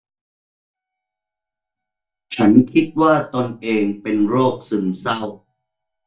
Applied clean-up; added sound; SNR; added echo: neural mask model DeepFilterNet 3.